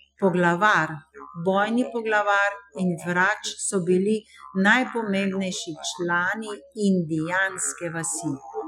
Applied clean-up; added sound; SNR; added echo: classical method Wiener filter.